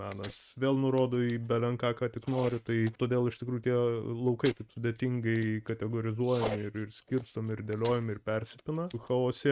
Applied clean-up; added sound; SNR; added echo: neural mask model RNNoise.